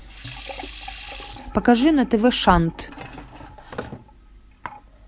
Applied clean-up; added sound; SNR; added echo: none; Sink (filling or washing) / Water tap, faucet; 14 dB; none.